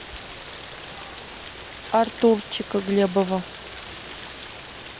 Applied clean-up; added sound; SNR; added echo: none; Rain; 11 dB; none.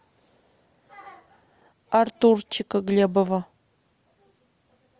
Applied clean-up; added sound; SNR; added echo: none; none; none; none.